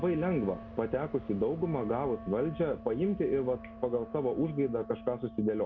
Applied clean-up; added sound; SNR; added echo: none; Wind instrument, woodwind instrument + Aircraft; 14 dB; none.